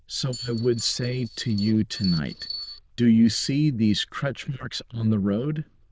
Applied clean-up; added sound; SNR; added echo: neural diffusion model UNIVERSE++.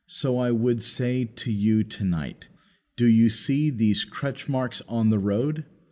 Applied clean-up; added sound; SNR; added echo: none; none; none; none.